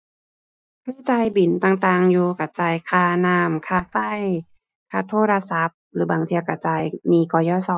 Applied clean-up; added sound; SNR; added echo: neural mask model DeepFilterNet 3.